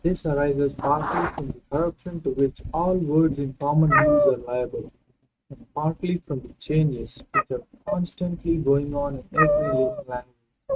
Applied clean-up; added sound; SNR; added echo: neural mask model RNNoise.